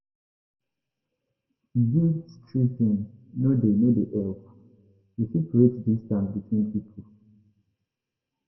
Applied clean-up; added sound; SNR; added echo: none; none; none; reverberation time 0.9 s.